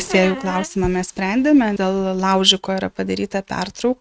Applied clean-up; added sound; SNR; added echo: neural mask model RNNoise.